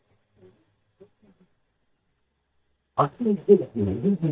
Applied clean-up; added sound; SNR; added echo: neural mask model DeepFilterNet 3.